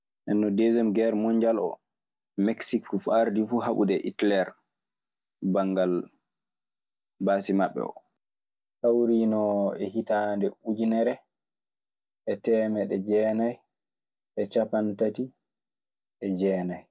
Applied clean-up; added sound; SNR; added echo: none; none; none; none.